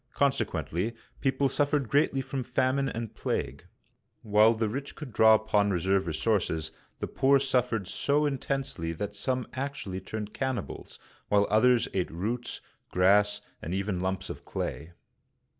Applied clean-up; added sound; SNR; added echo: none; none; none; none.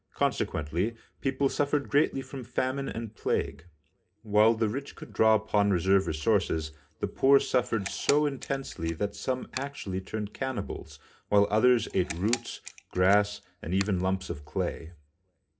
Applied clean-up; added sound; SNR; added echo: none; Camera; 15 dB; reverberation time 0.3 s.